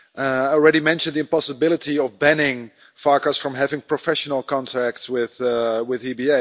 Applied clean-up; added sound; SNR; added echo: none; none; none; none.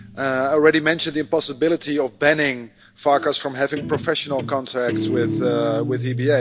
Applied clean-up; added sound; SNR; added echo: none; Guitar; 9 dB; none.